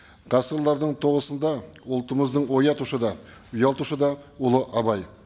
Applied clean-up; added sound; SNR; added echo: none; none; none; none.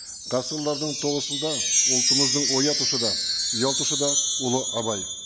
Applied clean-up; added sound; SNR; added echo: none; Wind chime; -3 dB; none.